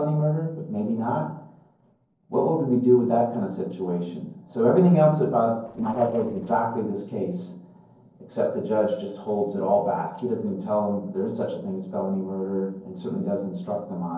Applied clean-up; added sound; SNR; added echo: neural separator model SepFormer DNS4.